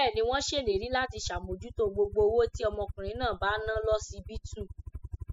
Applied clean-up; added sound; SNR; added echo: classical method spectral subtraction.